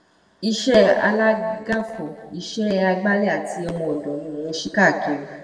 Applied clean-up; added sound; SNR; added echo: none; none; none; reverberation time 1.8 s.